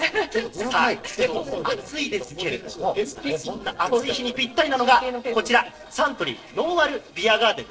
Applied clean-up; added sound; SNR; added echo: neural separator model SepFormer DNS4.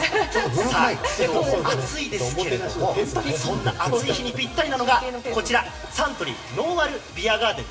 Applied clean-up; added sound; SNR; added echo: none; Fart; 12 dB; reverberation time 1.4 s.